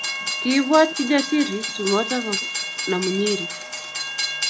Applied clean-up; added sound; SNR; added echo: none; Train; 4 dB; none.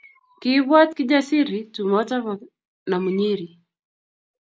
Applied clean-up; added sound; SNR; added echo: none; none; none; none.